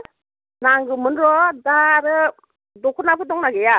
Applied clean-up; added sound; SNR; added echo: none; none; none; none.